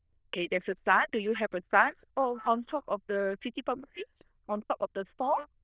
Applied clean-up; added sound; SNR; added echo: neural diffusion model UNIVERSE++.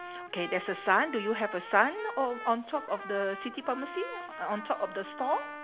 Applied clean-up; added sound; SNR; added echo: none; Trumpet; 11 dB; none.